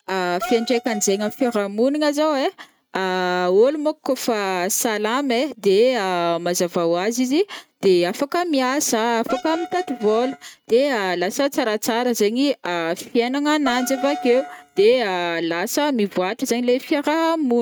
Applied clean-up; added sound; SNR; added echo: neural mask model RNNoise.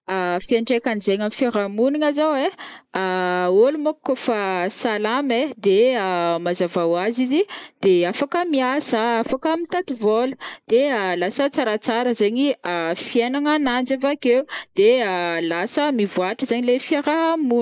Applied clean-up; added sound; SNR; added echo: neural mask model Resemble Enhance denoiser.